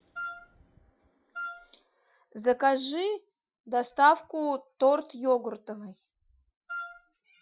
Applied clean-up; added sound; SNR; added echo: classical method Wiener filter.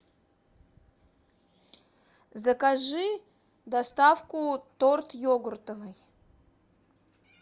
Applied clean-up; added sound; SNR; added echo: none; none; none; none.